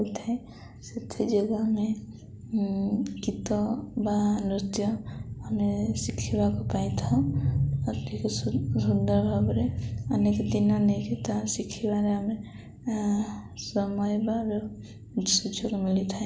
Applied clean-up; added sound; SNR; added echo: none; none; none; none.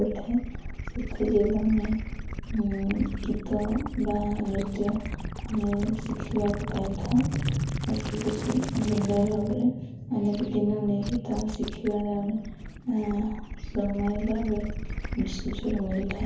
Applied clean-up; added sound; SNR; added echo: none; Gurgling / Liquid; 7 dB; reverberation time 0.5 s.